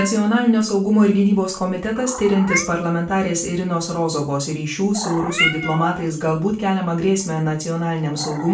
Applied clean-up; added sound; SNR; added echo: none; Meow; 11 dB; reverberation time 0.3 s.